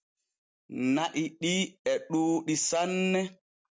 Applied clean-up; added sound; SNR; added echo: none; none; none; none.